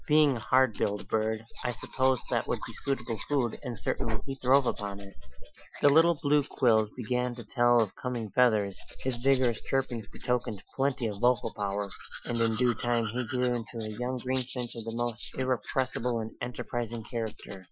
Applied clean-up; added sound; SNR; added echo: classical method Wiener filter.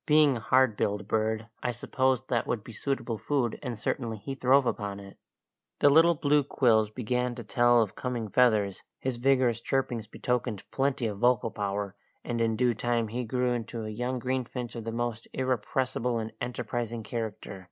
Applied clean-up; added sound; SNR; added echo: none; none; none; none.